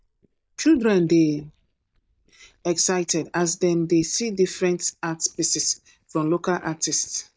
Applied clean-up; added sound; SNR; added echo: neural mask model DeepFilterNet 3.